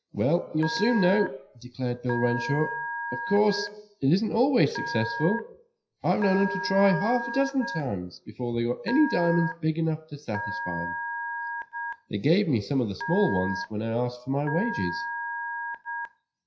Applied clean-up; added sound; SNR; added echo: classical method WPE with log-MMSE.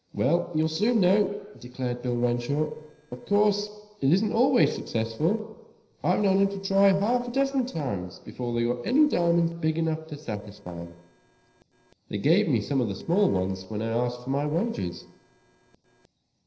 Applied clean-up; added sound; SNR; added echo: neural separator model SepFormer DNS4.